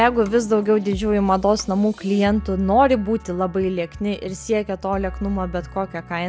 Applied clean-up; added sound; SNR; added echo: none; none; none; none.